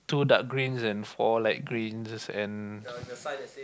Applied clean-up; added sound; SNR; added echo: none; none; none; none.